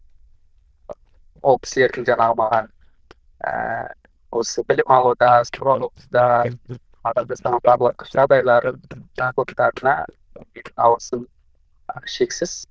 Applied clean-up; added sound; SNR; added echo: neural diffusion model UNIVERSE++.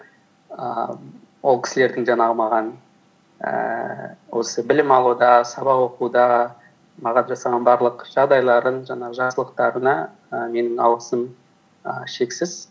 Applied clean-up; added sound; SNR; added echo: none; none; none; none.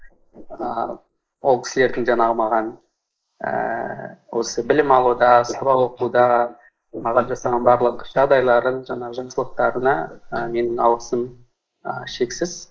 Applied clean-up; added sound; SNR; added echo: neural mask model Resemble Enhance denoiser.